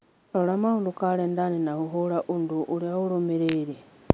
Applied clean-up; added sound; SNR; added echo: none; Tap / Glass; 18 dB; none.